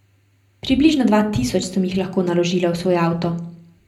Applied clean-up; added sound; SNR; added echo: none; none; none; reverberation time 0.4 s.